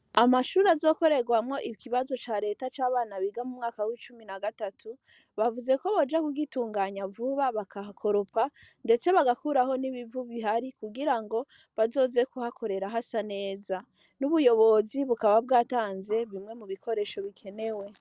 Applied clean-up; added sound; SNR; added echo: none; none; none; none.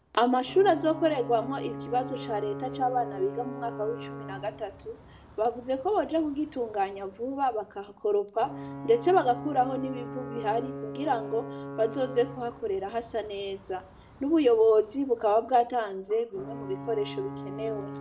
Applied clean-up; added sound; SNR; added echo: none; Alarm / Ocean / Boat, Water vehicle; 12 dB; reverberation time 0.4 s.